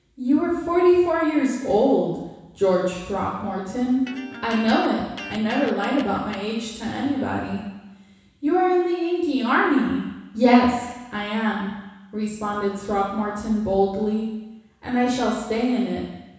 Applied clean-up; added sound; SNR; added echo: none; Electric guitar; 15 dB; reverberation time 1.1 s.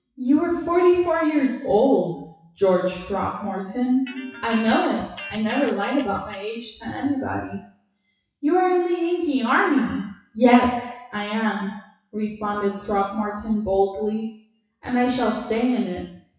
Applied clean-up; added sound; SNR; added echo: classical method WPE with log-MMSE.